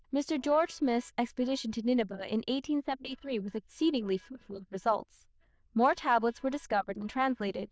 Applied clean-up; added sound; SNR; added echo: neural diffusion model UNIVERSE++.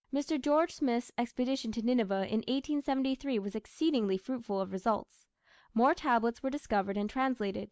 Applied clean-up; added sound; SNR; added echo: none; none; none; none.